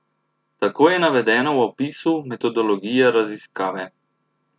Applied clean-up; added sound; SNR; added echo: none; none; none; none.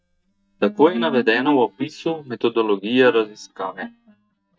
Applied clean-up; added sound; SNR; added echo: neural mask model DeepFilterNet 3.